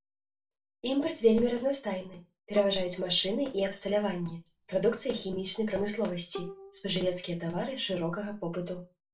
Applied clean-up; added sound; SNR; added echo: none; Bowed string instrument; 17 dB; reverberation time 0.2 s.